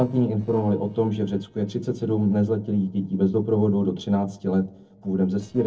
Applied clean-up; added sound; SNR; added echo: neural separator model SepFormer DNS4.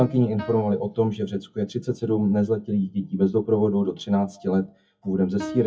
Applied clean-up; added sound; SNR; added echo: classical method WPE with log-MMSE.